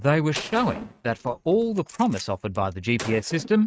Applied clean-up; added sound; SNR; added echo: neural mask model RNNoise.